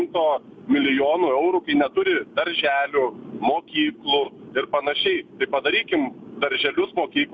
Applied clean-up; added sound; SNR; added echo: none; none; none; none.